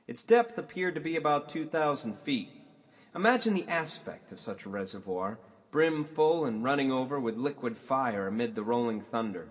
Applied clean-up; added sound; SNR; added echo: none; none; none; reverberation time 2.1 s.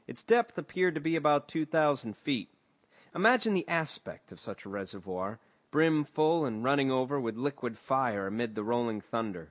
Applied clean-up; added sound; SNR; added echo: none; none; none; none.